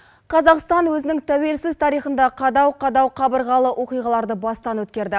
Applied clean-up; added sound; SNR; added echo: none; none; none; none.